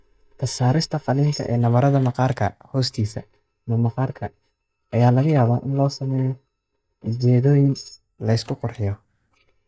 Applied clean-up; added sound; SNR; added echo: neural mask model DeepFilterNet 3.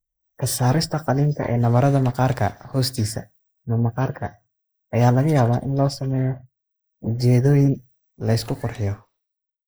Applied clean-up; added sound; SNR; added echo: neural mask model Resemble Enhance denoiser.